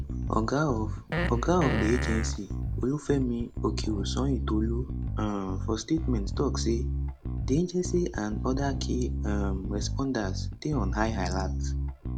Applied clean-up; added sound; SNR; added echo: none; Fart + Bass guitar; 1 dB; none.